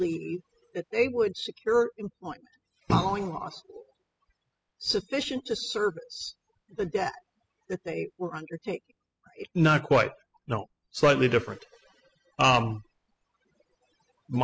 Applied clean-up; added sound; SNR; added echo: classical method spectral subtraction.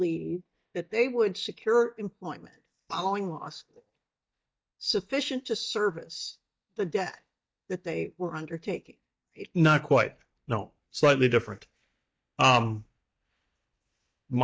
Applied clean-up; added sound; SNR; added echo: neural mask model DeepFilterNet 3.